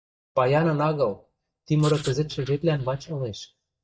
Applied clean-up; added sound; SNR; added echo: neural mask model DeepFilterNet 3.